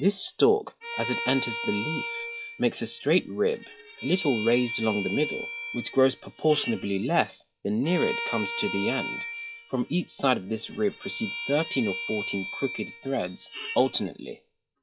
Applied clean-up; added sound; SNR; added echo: classical method log-MMSE.